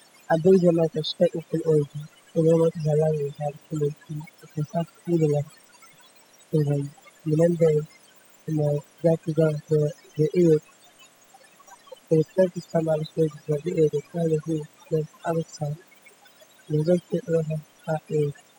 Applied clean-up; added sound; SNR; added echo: classical method spectral subtraction.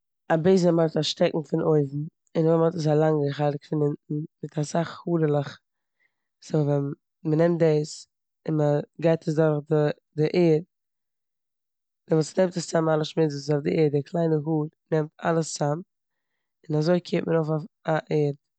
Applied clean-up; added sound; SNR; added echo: none; none; none; none.